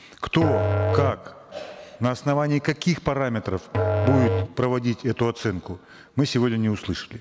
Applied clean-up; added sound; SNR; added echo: none; Musical instrument; 2 dB; none.